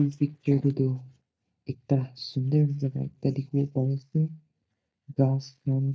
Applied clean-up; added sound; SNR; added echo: neural mask model DeepFilterNet 3.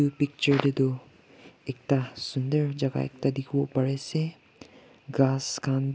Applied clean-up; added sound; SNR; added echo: none; none; none; none.